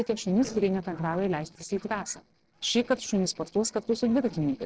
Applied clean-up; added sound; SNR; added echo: neural separator model SepFormer DNS4.